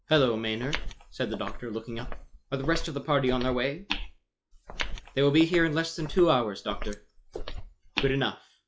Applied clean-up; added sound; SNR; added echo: classical method log-MMSE.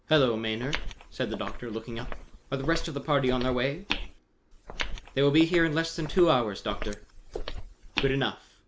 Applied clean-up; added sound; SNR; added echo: none; Walk, footsteps; 7 dB; none.